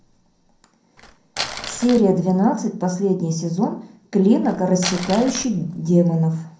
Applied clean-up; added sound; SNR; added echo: none; Crumpling, crinkling; 12 dB; reverberation time 0.6 s.